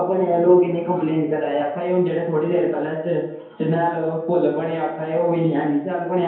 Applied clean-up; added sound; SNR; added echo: none; none; none; reverberation time 0.9 s.